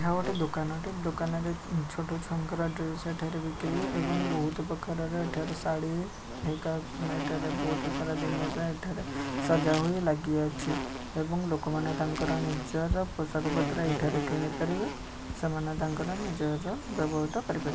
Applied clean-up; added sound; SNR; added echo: none; Insect; 5 dB; none.